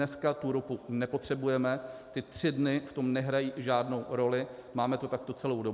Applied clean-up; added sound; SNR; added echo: none; none; none; none.